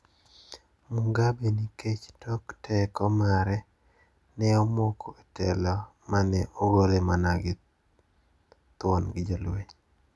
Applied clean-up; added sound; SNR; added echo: none; none; none; none.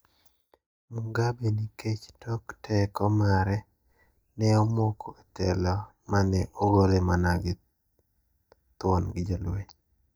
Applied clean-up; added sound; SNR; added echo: neural mask model DeepFilterNet 3.